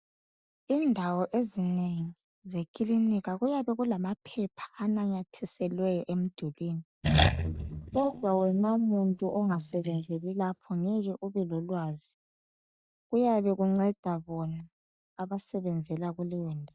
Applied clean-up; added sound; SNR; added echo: neural mask model DeepFilterNet 3.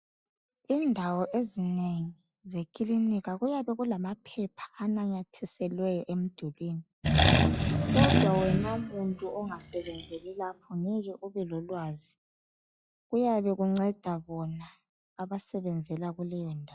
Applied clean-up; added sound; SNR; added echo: classical method log-MMSE.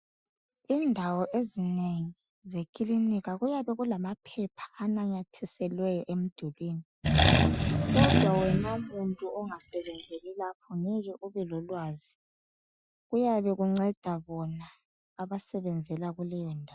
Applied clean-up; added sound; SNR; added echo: classical method Wiener filter.